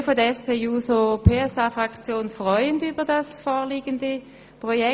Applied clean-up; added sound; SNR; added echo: none; none; none; none.